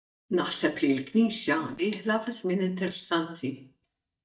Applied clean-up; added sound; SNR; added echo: neural mask model DeepFilterNet 3.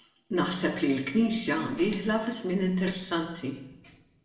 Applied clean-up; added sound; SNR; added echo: neural separator model SepFormer DNS4.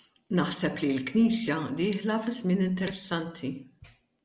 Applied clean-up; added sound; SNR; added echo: none; none; none; none.